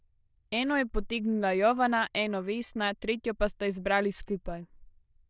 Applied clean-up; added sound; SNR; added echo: neural diffusion model UNIVERSE++.